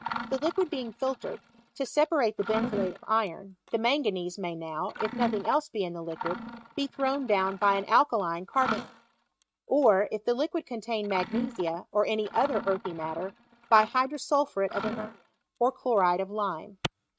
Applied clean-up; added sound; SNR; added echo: neural mask model RNNoise.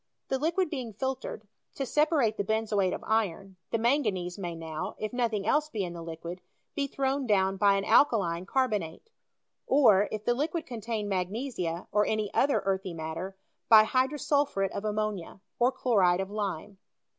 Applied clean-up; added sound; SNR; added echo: none; none; none; none.